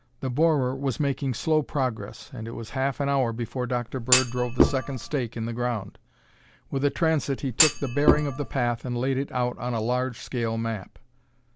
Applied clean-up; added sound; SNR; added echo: none; Thump, thud; -2 dB; none.